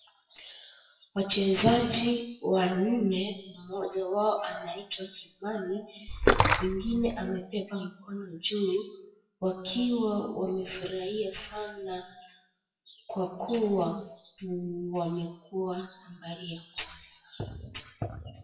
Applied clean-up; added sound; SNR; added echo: classical method WPE with log-MMSE.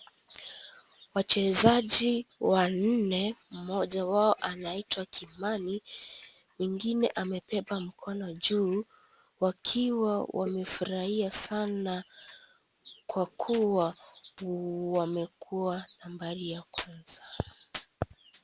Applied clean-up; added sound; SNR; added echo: none; none; none; none.